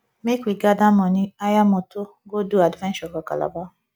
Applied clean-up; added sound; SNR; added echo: none; none; none; none.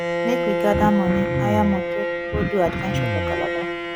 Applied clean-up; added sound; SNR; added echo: none; Bowed string instrument + Cough; -1 dB; none.